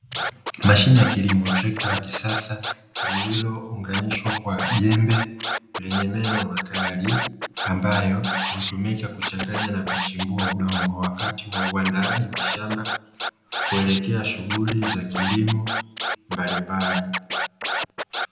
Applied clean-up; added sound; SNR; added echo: none; Scratching (performance technique); 4 dB; reverberation time 0.8 s.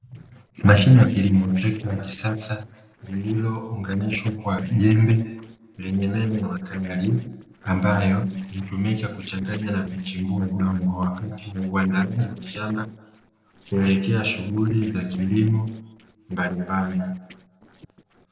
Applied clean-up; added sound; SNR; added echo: neural separator model SepFormer DNS4.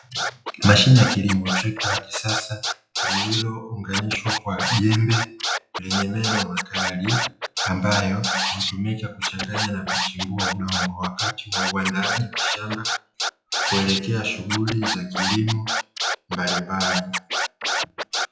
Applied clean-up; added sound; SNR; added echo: classical method WPE with log-MMSE.